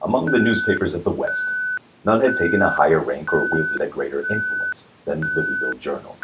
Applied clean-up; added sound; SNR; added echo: none; Alarm; 5 dB; none.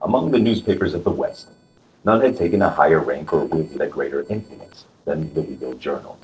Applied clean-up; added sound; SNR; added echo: neural separator model SepFormer DNS4.